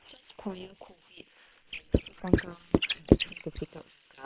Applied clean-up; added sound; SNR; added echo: neural separator model SepFormer WHAM!.